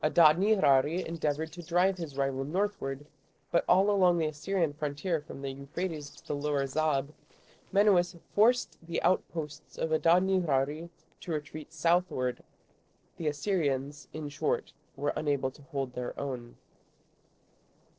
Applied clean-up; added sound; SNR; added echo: neural separator model SepFormer DNS4.